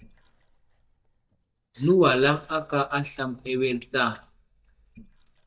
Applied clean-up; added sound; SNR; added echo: neural mask model DeepFilterNet 3.